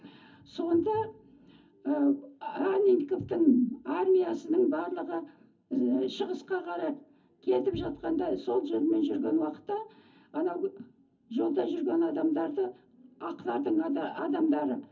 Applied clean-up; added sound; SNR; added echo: none; none; none; reverberation time 0.4 s.